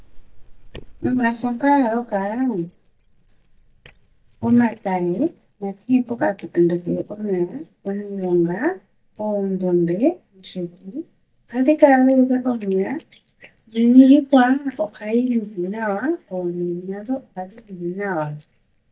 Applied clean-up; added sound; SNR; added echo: neural mask model DeepFilterNet 3.